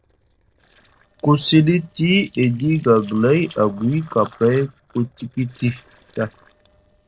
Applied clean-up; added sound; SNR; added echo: neural separator model SepFormer DNS4.